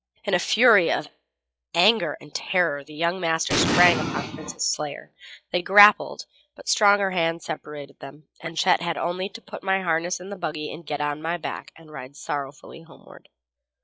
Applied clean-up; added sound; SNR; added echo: classical method log-MMSE.